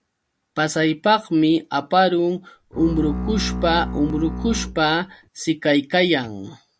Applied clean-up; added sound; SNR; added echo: none; Bowed string instrument; 7 dB; none.